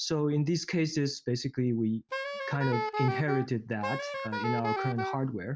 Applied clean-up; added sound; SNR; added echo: none; Wind instrument, woodwind instrument; 4 dB; none.